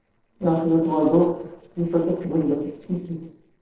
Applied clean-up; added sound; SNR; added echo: neural separator model SepFormer DNS4.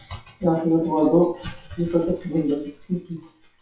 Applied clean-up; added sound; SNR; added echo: classical method WPE with log-MMSE.